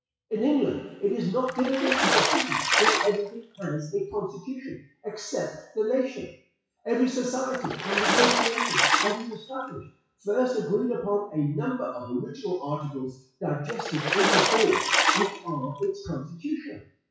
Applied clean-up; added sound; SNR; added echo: classical method WPE with log-MMSE.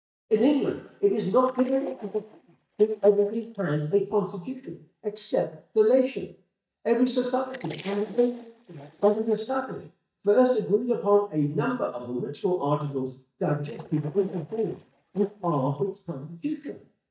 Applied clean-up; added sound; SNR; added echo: neural mask model DeepFilterNet 3.